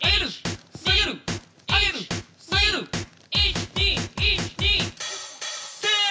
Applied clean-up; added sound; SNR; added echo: none; none; none; none.